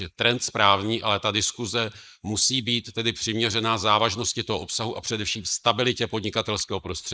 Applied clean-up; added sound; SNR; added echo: neural mask model Resemble Enhance denoiser.